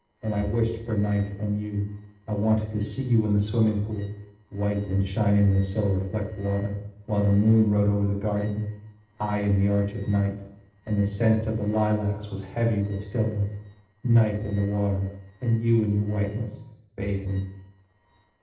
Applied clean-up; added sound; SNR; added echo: neural separator model SepFormer DNS4.